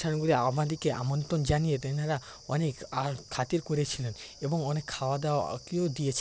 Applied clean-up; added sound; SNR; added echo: none; none; none; none.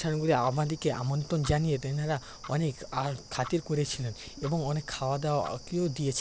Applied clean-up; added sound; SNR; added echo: none; Tick-tock; 19 dB; none.